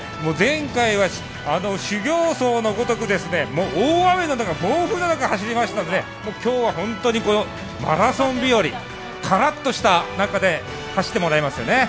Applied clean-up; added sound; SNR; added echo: none; none; none; none.